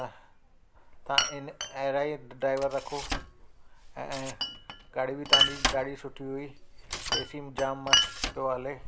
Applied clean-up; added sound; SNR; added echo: none; Glass; -2 dB; none.